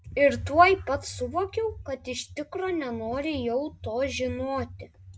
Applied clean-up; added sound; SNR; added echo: none; none; none; none.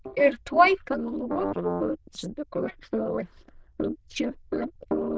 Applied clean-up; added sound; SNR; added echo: neural diffusion model UNIVERSE++.